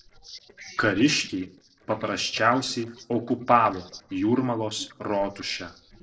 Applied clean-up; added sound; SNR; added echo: neural separator model SepFormer DNS4.